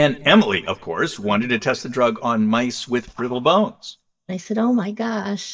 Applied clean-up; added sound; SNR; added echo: neural mask model DeepFilterNet 3.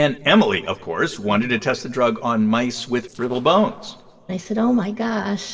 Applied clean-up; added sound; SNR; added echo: neural separator model SepFormer DNS4.